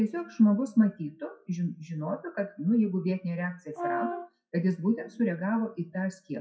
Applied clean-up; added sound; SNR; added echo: classical method WPE with log-MMSE.